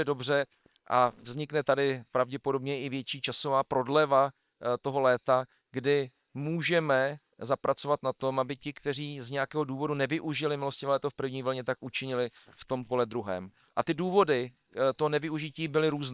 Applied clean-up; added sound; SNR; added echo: neural separator model SepFormer WHAM!.